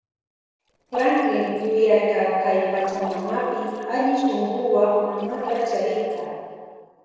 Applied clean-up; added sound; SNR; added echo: neural separator model SepFormer DNS4.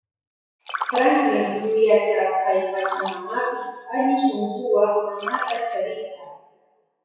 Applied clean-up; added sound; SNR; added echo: classical method WPE with log-MMSE.